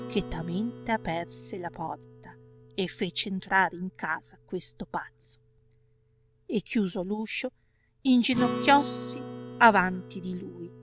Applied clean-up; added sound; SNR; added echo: none; Acoustic guitar; 12 dB; none.